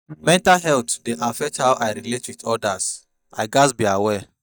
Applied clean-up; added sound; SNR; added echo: neural mask model DeepFilterNet 3.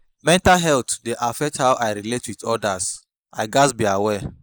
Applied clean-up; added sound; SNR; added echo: neural mask model Resemble Enhance denoiser.